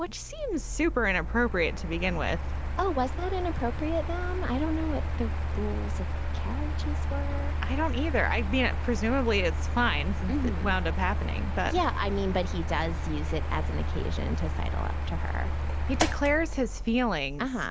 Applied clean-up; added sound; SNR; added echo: none; Mechanical fan; -1 dB; none.